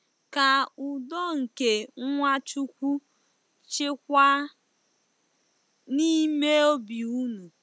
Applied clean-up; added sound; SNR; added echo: none; none; none; none.